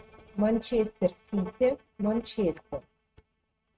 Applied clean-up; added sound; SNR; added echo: neural mask model RNNoise.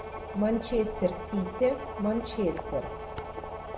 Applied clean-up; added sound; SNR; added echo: none; Boiling + Bowed string instrument; 8 dB; none.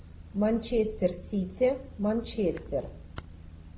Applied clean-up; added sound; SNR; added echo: none; none; none; none.